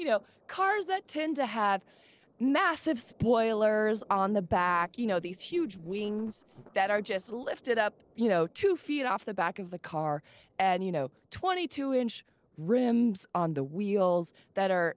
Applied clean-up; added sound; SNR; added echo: neural separator model SepFormer DNS4.